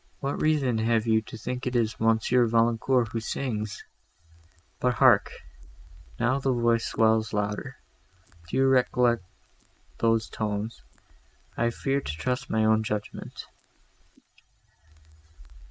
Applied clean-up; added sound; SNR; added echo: neural mask model Resemble Enhance denoiser.